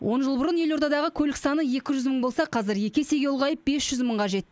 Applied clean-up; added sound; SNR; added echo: none; none; none; none.